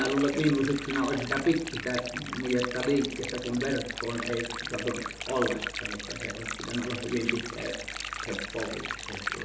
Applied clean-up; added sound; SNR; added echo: none; Stream; 6 dB; reverberation time 0.5 s.